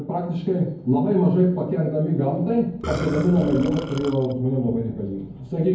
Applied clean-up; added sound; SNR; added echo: none; Burping, eructation; 11 dB; reverberation time 0.9 s.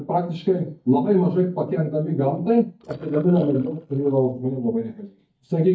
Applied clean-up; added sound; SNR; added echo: neural mask model DeepFilterNet 3.